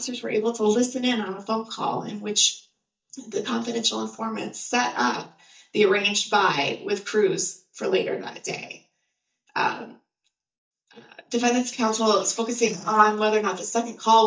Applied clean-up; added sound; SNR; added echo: neural mask model DeepFilterNet 3.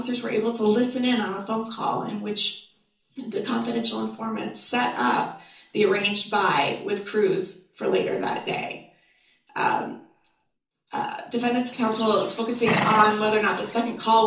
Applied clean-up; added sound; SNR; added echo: none; Livestock, farm animals, working animals; 5 dB; reverberation time 0.6 s.